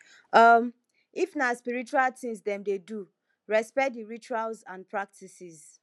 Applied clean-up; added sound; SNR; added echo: none; none; none; none.